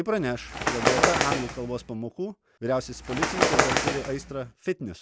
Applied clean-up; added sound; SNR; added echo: none; Bird; -3 dB; none.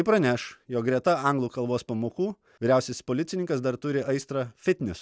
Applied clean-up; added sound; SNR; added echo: none; none; none; none.